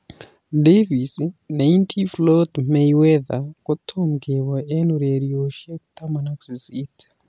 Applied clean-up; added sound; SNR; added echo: none; none; none; none.